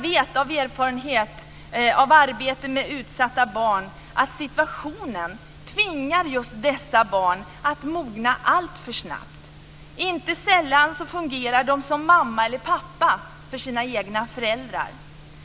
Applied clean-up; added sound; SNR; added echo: none; none; none; none.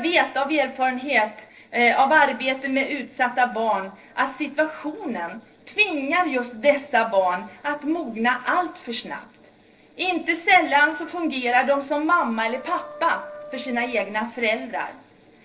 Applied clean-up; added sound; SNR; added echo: neural separator model SepFormer DNS4.